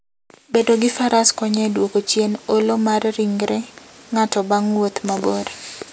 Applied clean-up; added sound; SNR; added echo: none; none; none; none.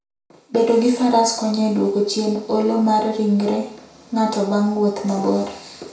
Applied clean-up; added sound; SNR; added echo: none; none; none; reverberation time 0.6 s.